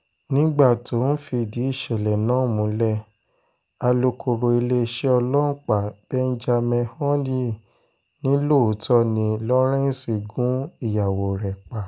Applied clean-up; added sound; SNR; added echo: none; none; none; none.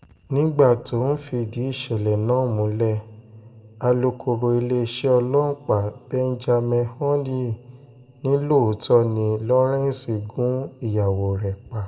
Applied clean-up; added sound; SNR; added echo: none; none; none; reverberation time 2.2 s.